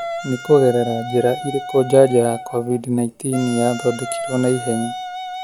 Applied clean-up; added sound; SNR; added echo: none; Wind instrument, woodwind instrument; 11 dB; none.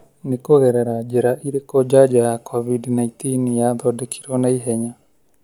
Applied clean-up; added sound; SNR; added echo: none; none; none; none.